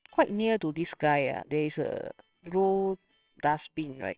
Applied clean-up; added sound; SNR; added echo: neural separator model SepFormer WHAMR!.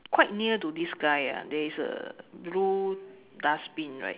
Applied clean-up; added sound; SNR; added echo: none; none; none; none.